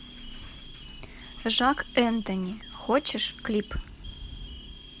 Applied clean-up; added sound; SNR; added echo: none; Alarm; 19 dB; none.